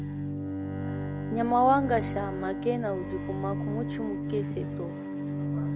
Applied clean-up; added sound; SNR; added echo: none; Bowed string instrument; 2 dB; none.